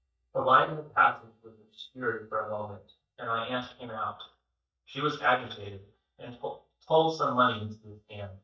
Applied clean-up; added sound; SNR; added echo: neural mask model DeepFilterNet 3.